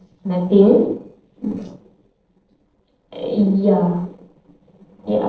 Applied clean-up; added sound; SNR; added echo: neural separator model SepFormer DNS4.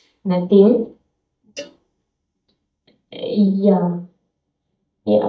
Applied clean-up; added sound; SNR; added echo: neural mask model DeepFilterNet 3.